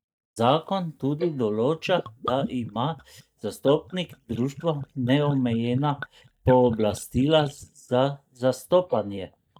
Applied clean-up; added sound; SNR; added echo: neural mask model DeepFilterNet 3.